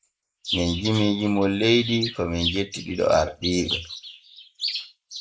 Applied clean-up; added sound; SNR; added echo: neural mask model Resemble Enhance denoiser.